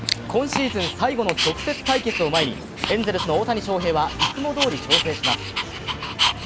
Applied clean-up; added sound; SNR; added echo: none; Dog; 3 dB; none.